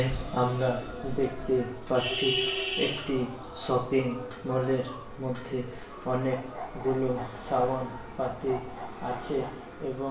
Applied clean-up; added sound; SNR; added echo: none; Bark; 13 dB; reverberation time 0.6 s.